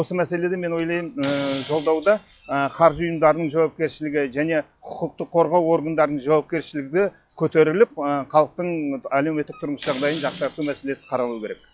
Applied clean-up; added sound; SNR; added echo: classical method log-MMSE.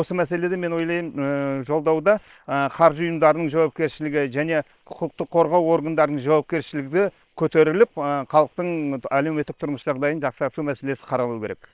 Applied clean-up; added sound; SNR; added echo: neural separator model SepFormer WHAM!.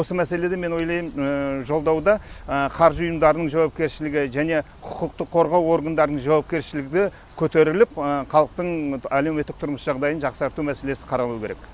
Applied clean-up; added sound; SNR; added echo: none; none; none; none.